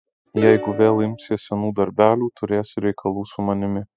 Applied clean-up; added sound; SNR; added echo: classical method spectral subtraction.